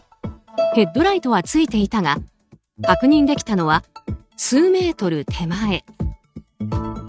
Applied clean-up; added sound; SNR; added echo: neural mask model RNNoise.